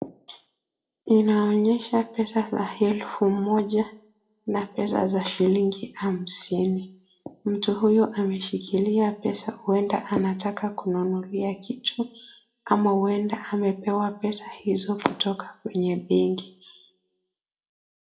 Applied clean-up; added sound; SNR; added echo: none; none; none; reverberation time 0.3 s.